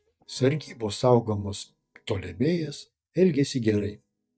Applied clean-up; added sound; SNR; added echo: neural mask model DeepFilterNet 3.